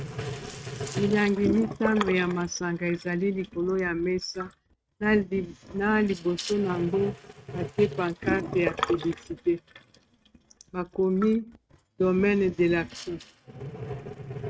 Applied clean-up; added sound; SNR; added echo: neural mask model RNNoise.